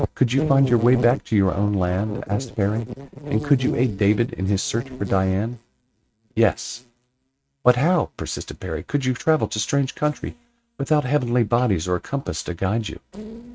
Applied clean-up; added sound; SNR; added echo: neural mask model RNNoise.